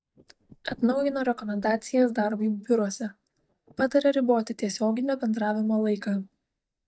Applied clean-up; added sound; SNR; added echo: neural mask model DeepFilterNet 3.